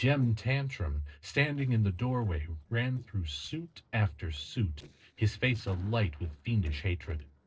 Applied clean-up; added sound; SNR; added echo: neural separator model SepFormer DNS4.